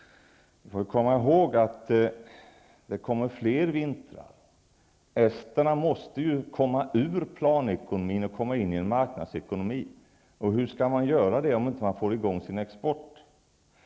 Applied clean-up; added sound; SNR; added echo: none; none; none; none.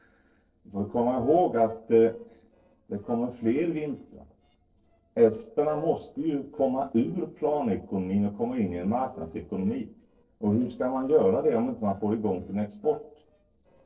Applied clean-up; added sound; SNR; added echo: neural separator model SepFormer DNS4.